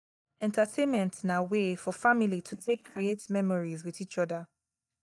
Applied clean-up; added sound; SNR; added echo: neural mask model DeepFilterNet 3.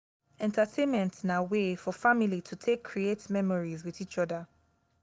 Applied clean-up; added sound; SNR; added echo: none; none; none; none.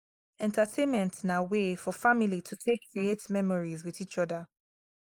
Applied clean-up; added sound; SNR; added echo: neural mask model Resemble Enhance denoiser.